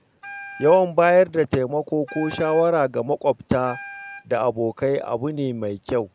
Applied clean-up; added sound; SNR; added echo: none; Wind instrument, woodwind instrument; 18 dB; none.